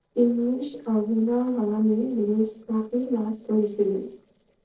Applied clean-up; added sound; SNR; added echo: neural separator model SepFormer DNS4.